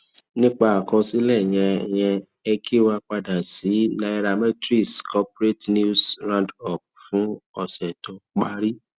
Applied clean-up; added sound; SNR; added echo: none; none; none; none.